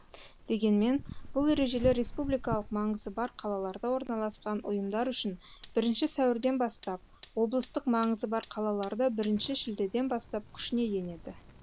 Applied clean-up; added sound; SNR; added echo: none; Fire; 14 dB; none.